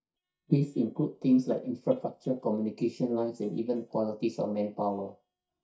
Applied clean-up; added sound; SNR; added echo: neural mask model DeepFilterNet 3.